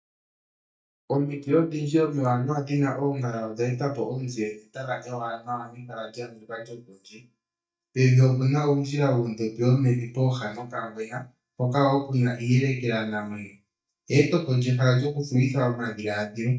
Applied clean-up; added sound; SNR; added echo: neural mask model DeepFilterNet 3.